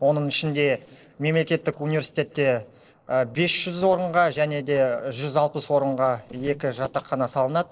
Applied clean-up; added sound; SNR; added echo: neural separator model SepFormer DNS4.